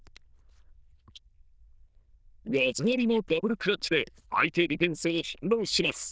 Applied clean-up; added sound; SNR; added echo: neural diffusion model UNIVERSE++.